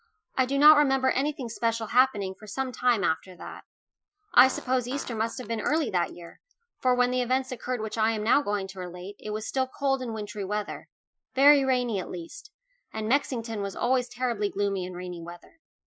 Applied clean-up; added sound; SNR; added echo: classical method Wiener filter.